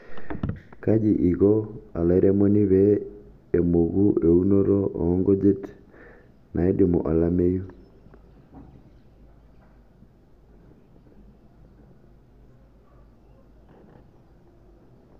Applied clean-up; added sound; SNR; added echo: none; none; none; none.